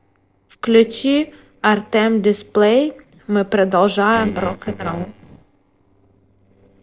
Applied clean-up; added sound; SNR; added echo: neural separator model SepFormer DNS4.